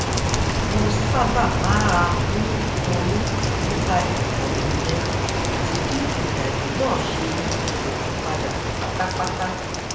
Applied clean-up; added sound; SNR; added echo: none; Rain; -5 dB; reverberation time 0.7 s.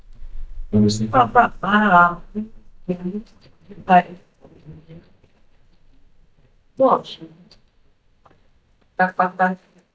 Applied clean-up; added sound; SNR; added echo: neural mask model DeepFilterNet 3.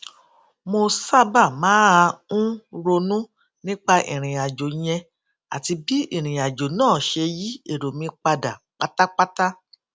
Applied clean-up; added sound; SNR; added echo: none; none; none; none.